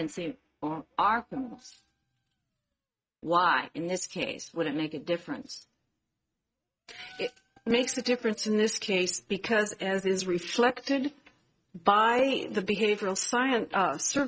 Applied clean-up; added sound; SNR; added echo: neural mask model RNNoise.